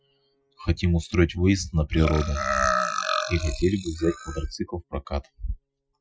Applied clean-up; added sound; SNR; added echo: classical method Wiener filter.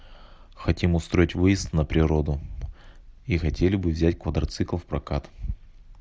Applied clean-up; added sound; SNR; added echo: none; none; none; none.